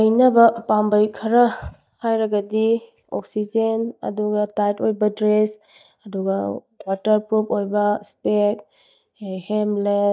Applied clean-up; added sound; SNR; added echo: neural mask model DeepFilterNet 3.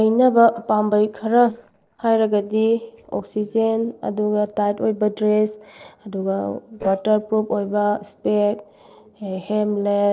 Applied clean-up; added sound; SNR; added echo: neural separator model SepFormer DNS4.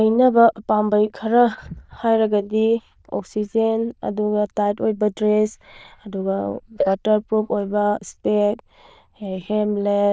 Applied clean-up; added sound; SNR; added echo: neural diffusion model UNIVERSE++.